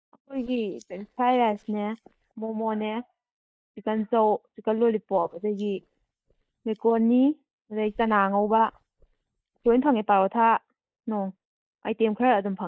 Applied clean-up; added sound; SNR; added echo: neural mask model DeepFilterNet 3.